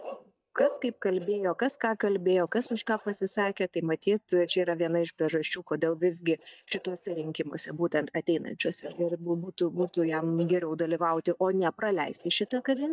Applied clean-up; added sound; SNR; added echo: neural mask model DeepFilterNet 3.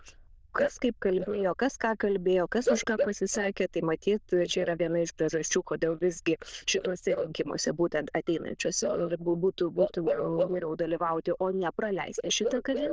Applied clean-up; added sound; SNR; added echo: neural diffusion model UNIVERSE++.